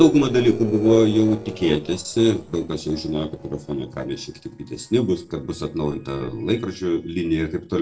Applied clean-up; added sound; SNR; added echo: neural separator model SepFormer DNS4.